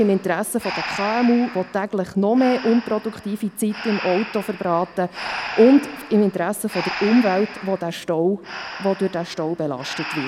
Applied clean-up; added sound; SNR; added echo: none; Breathing; 12 dB; none.